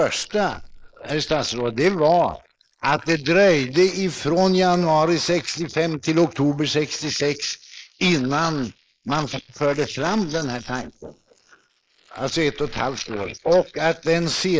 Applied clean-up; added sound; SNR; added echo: neural mask model Resemble Enhance denoiser.